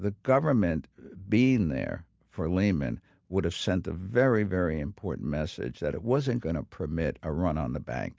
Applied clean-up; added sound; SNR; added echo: none; none; none; none.